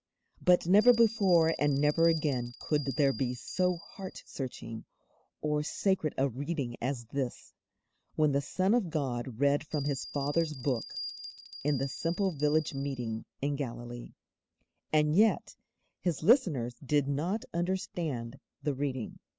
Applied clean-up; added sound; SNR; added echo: none; Bell; 13 dB; none.